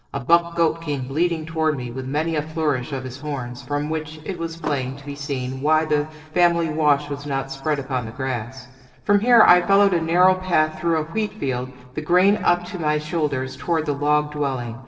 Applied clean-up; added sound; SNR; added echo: neural separator model SepFormer DNS4.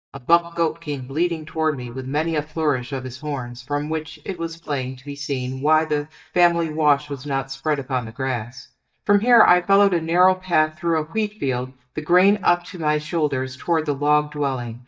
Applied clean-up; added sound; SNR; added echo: neural mask model DeepFilterNet 3.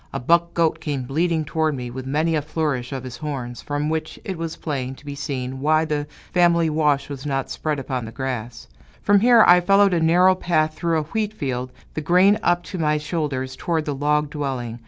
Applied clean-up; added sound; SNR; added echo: none; none; none; none.